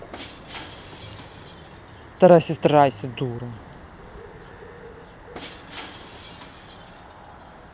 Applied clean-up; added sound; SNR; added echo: none; Shatter; 18 dB; none.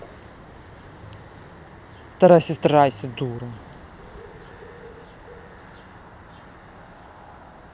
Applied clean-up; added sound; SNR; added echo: none; none; none; none.